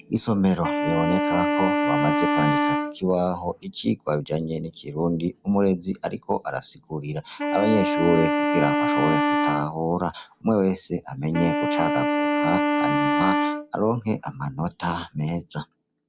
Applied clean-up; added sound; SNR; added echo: none; Wind instrument, woodwind instrument; -2 dB; none.